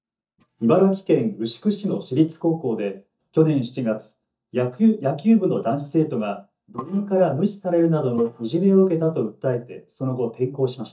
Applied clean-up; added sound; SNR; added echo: neural mask model DeepFilterNet 3.